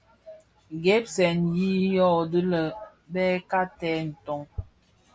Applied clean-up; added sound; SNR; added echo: none; none; none; none.